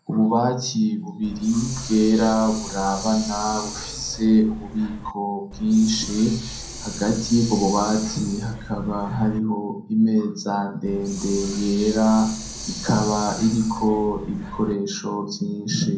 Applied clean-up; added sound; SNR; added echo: none; Hiss; 12 dB; reverberation time 0.5 s.